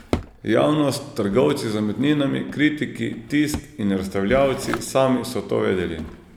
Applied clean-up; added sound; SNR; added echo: none; Drawer open or close; 15 dB; none.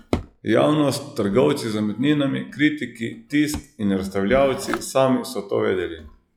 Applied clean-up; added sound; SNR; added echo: classical method log-MMSE.